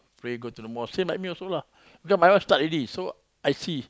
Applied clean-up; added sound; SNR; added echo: none; none; none; none.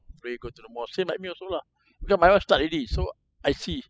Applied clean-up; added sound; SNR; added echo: classical method spectral subtraction.